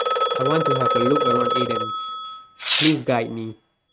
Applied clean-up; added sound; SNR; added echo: neural mask model RNNoise.